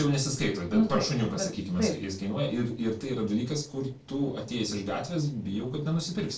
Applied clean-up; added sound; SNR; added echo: neural separator model SepFormer DNS4.